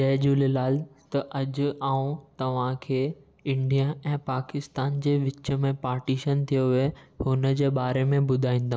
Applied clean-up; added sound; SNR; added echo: none; none; none; none.